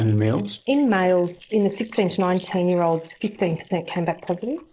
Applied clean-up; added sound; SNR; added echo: neural mask model Resemble Enhance denoiser.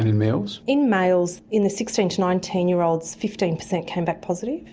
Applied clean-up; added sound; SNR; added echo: none; none; none; none.